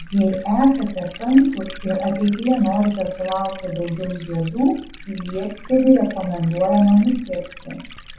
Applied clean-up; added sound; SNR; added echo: none; Liquid; 17 dB; reverberation time 0.7 s.